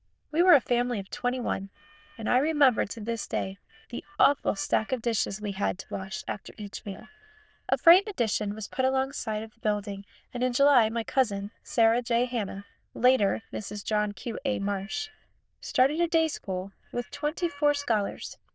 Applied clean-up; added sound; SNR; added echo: neural diffusion model UNIVERSE++.